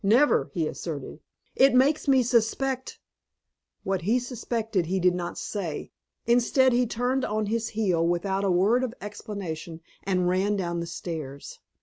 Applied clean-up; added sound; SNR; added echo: none; none; none; none.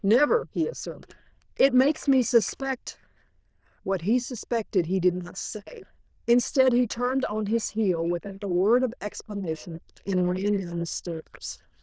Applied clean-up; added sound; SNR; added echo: neural diffusion model UNIVERSE++.